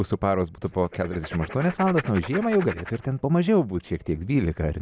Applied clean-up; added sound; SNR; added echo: none; Writing; 14 dB; none.